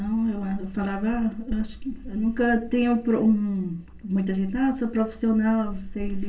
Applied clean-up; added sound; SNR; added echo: none; none; none; reverberation time 0.2 s.